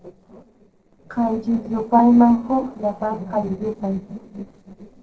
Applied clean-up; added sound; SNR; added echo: neural separator model SepFormer DNS4.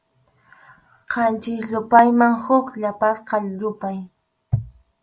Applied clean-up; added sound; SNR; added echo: none; none; none; none.